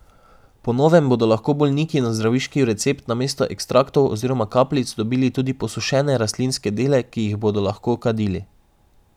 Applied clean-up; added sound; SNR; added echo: none; none; none; none.